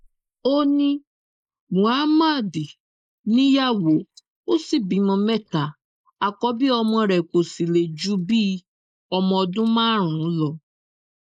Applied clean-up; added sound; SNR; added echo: neural mask model Resemble Enhance denoiser.